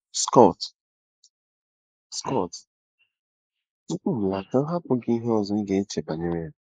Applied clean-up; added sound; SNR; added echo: neural mask model Resemble Enhance denoiser.